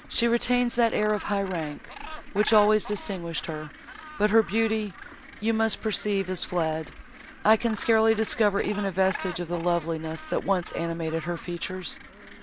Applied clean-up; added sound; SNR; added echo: none; Gull, seagull; 16 dB; none.